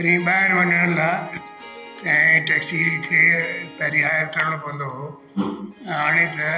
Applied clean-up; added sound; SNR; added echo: none; Harp; 19 dB; none.